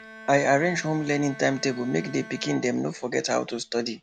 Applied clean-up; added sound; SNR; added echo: none; Bowed string instrument; 18 dB; none.